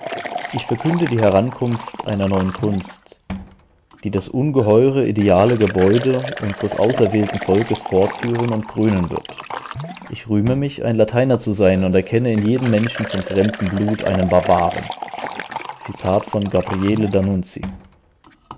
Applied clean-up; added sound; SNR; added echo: none; Liquid; 11 dB; none.